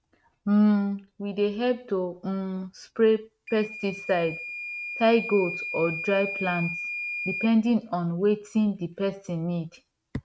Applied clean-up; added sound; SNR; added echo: neural mask model RNNoise.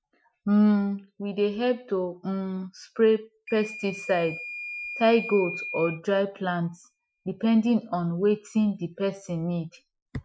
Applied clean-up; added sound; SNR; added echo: classical method Wiener filter.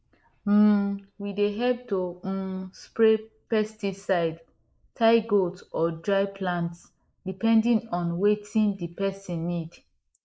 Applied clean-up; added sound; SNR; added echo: neural mask model Resemble Enhance denoiser.